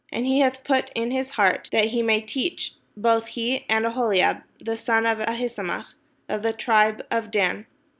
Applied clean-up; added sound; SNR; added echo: none; none; none; none.